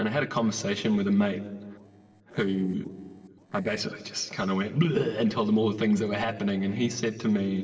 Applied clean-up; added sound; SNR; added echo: neural separator model SepFormer DNS4.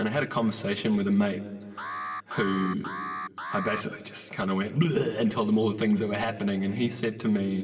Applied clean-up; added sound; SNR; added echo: none; Alarm; 10 dB; reverberation time 1.8 s.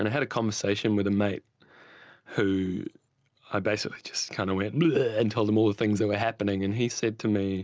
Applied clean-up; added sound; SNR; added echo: none; none; none; none.